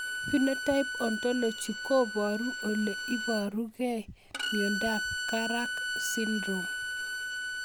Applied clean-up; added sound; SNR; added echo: none; Bowed string instrument; 3 dB; none.